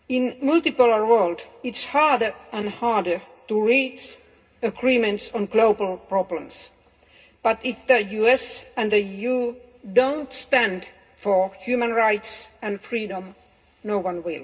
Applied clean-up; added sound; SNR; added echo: none; none; none; reverberation time 0.2 s.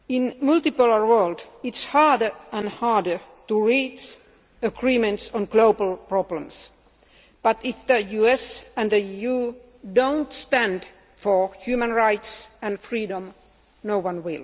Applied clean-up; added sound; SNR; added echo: none; none; none; none.